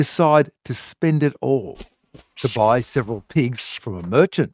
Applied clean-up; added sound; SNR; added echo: neural mask model RNNoise.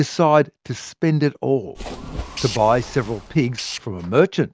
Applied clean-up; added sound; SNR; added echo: none; Tools + Splash, splatter; 13 dB; none.